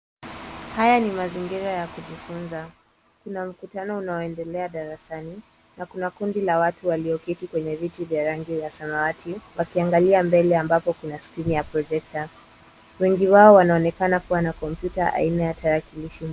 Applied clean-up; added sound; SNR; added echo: none; none; none; none.